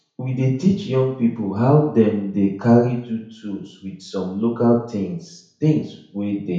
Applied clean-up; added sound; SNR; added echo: none; none; none; reverberation time 0.6 s.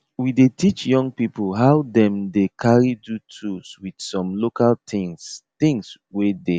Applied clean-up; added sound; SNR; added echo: none; none; none; none.